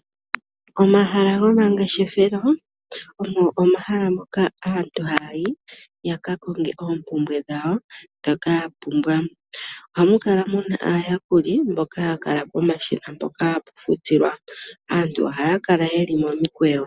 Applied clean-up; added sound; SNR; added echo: none; none; none; none.